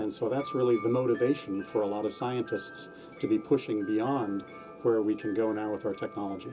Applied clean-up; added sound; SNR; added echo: none; Wind chime; 17 dB; reverberation time 0.2 s.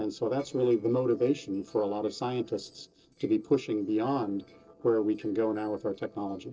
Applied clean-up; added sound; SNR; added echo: neural separator model SepFormer DNS4.